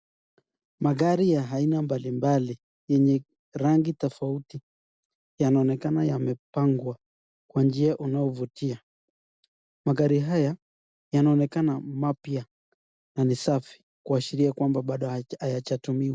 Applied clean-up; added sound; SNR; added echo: none; none; none; none.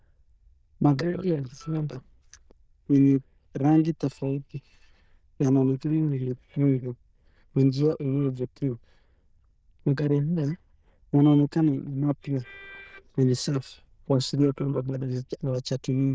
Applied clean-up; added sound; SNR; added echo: neural diffusion model UNIVERSE++.